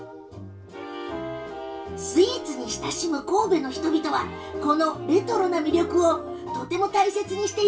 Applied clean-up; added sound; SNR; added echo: none; none; none; reverberation time 0.2 s.